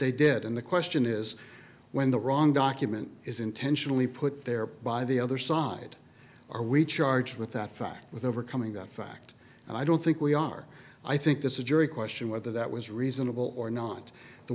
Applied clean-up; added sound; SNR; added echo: none; none; none; none.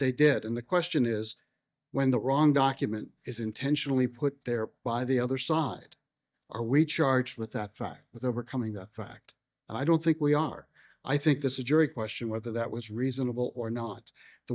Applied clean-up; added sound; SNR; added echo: neural mask model DeepFilterNet 3.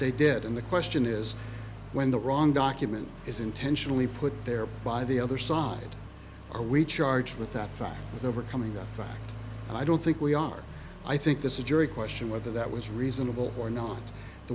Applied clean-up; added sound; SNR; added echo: none; Accelerating, revving, vroom; 11 dB; none.